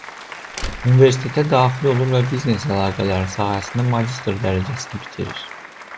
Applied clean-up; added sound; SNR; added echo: none; Applause + Slam; 13 dB; none.